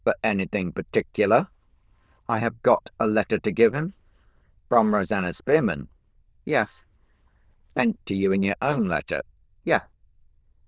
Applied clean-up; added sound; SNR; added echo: neural diffusion model UNIVERSE++.